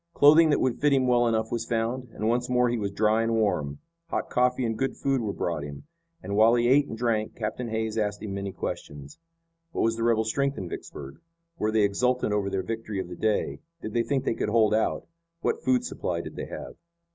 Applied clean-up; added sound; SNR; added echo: none; none; none; none.